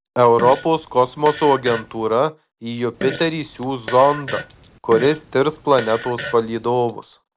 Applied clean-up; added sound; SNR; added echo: none; Coin (dropping) + Fart; 14 dB; none.